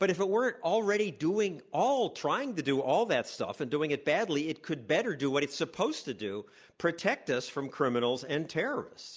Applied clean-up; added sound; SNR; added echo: none; none; none; none.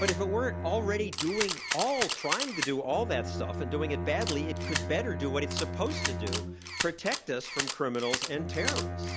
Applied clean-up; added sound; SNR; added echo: none; Camera + Bowed string instrument; 1 dB; none.